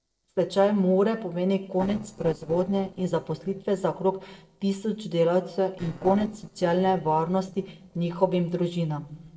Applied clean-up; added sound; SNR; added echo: neural separator model SepFormer DNS4.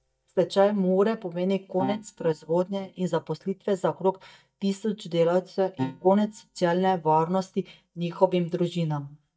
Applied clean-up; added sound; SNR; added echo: neural mask model DeepFilterNet 3.